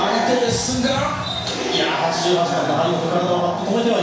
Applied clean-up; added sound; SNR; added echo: none; none; none; reverberation time 0.7 s.